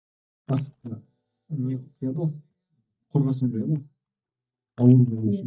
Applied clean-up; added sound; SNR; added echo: neural mask model DeepFilterNet 3.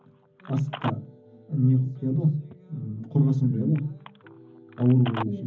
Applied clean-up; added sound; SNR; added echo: none; Telephone; 17 dB; reverberation time 0.4 s.